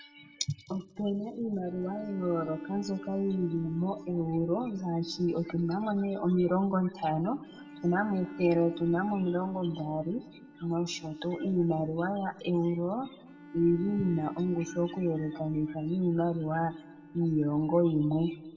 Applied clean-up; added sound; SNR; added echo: none; Bowed string instrument; 18 dB; reverberation time 0.9 s.